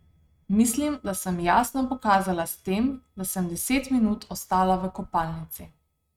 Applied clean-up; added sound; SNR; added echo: neural mask model RNNoise.